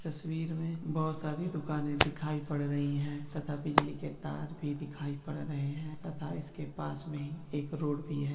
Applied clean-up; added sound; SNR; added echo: none; Hands; 2 dB; reverberation time 2.4 s.